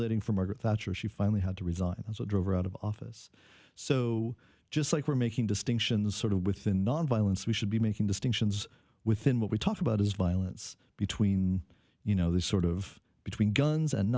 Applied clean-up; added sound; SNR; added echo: none; none; none; none.